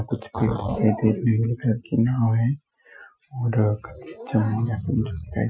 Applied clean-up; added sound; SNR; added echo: classical method Wiener filter.